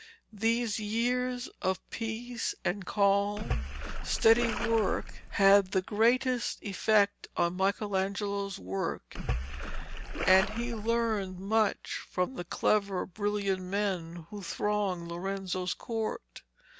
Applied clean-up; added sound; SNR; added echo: none; Splash, splatter; 4 dB; none.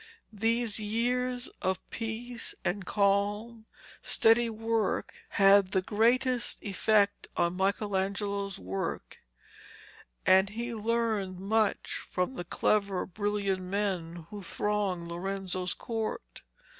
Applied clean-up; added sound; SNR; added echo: none; none; none; none.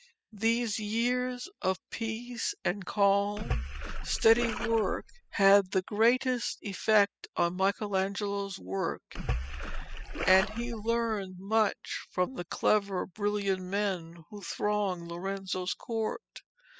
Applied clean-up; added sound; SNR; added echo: classical method spectral subtraction.